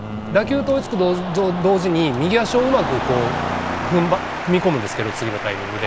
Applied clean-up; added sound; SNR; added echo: none; Traffic noise, roadway noise; 13 dB; none.